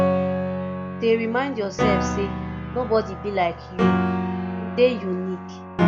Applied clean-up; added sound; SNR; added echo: none; Piano; -1 dB; none.